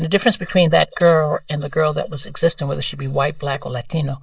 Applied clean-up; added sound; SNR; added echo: neural mask model Resemble Enhance denoiser.